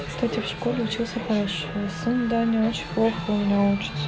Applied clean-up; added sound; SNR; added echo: none; none; none; none.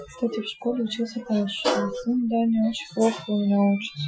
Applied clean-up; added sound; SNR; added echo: classical method Wiener filter.